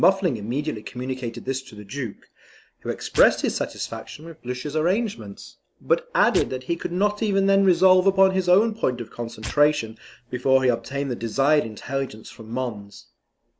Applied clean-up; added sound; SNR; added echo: none; Tearing; 19 dB; none.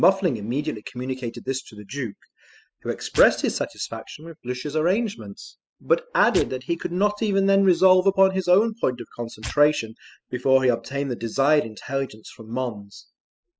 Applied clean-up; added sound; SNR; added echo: classical method spectral subtraction.